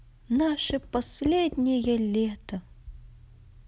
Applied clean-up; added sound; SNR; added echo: none; Writing; 15 dB; none.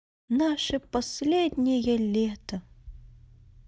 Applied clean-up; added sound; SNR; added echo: neural mask model DeepFilterNet 3.